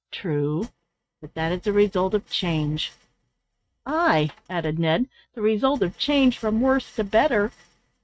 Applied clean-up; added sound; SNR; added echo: neural mask model RNNoise.